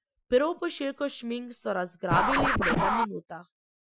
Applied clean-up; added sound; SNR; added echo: classical method Wiener filter.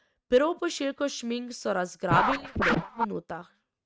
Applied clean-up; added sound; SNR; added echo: neural mask model RNNoise.